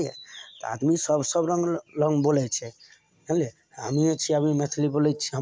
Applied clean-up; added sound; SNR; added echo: none; none; none; none.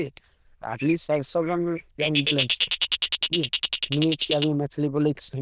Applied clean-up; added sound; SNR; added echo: neural diffusion model UNIVERSE++.